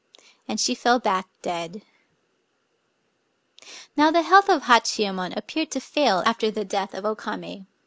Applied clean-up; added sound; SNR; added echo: none; none; none; none.